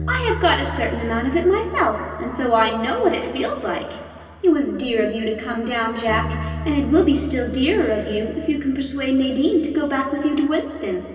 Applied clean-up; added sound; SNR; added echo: none; Bass guitar; 12 dB; reverberation time 2.5 s.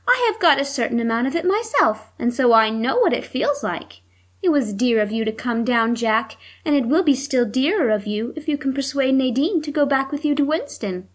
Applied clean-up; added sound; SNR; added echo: none; none; none; none.